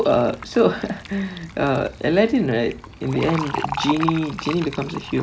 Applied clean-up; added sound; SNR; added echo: none; Fill (with liquid); 11 dB; none.